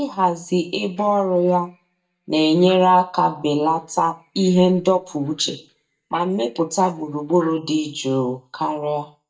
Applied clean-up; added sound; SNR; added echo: neural mask model DeepFilterNet 3.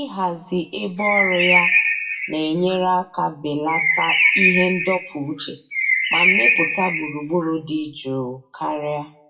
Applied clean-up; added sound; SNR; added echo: classical method WPE with log-MMSE.